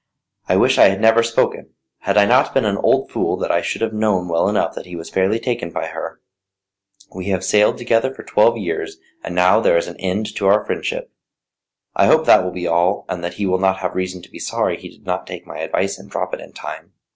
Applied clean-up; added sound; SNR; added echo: none; none; none; none.